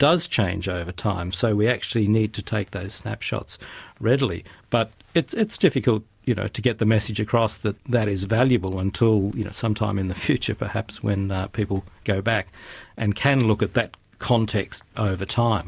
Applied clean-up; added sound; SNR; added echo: none; none; none; none.